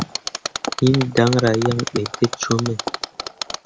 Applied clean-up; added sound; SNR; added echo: none; Mechanisms; 7 dB; none.